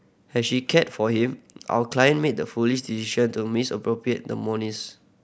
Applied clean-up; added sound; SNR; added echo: none; none; none; none.